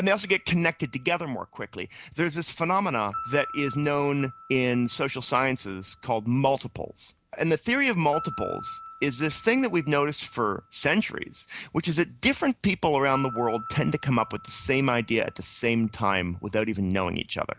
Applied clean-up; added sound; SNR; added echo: none; Piano; 17 dB; none.